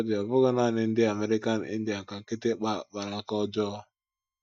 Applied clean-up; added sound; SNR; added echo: neural mask model DeepFilterNet 3.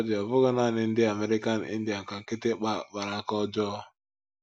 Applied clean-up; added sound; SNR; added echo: none; none; none; none.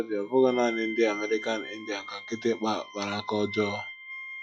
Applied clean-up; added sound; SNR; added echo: classical method log-MMSE.